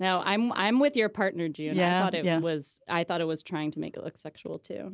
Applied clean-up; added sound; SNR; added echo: none; none; none; none.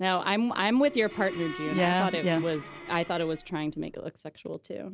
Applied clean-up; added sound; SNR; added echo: none; Bowed string instrument; 14 dB; none.